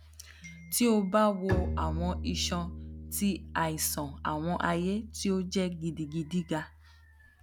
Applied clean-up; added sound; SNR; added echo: none; Bowed string instrument; 8 dB; none.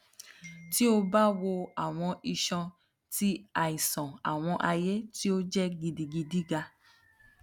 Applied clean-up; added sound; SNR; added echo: none; none; none; none.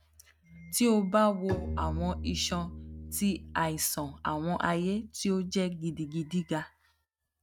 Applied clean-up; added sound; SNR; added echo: neural mask model RNNoise.